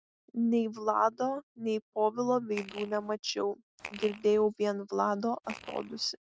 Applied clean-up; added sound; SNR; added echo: neural mask model RNNoise.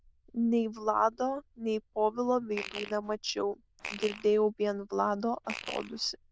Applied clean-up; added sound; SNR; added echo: neural diffusion model UNIVERSE++.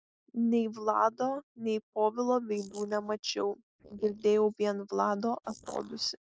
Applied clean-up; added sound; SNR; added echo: neural mask model Resemble Enhance denoiser.